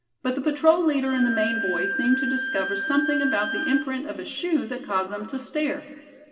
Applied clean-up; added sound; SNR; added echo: none; Bowed string instrument; 4 dB; reverberation time 2.1 s.